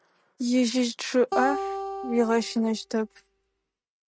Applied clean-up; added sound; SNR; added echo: neural mask model RNNoise.